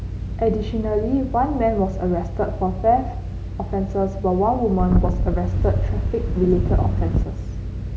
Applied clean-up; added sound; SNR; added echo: none; Wind; -1 dB; none.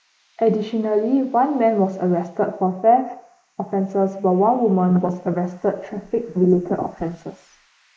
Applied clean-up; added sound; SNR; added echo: neural mask model Resemble Enhance denoiser.